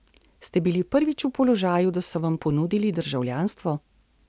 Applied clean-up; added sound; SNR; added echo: none; none; none; none.